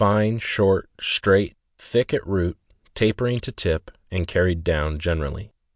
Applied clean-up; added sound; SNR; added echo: none; none; none; none.